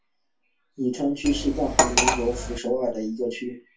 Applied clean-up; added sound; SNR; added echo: none; Cutlery, silverware; -3 dB; reverberation time 0.2 s.